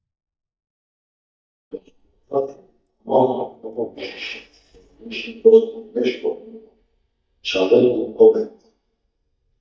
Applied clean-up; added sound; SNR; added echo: neural mask model DeepFilterNet 3.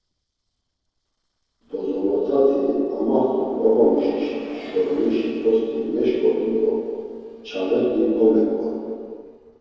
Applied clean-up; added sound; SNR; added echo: neural separator model SepFormer DNS4.